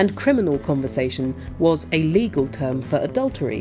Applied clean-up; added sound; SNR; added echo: none; none; none; none.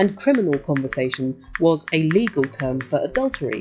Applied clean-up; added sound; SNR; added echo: classical method log-MMSE.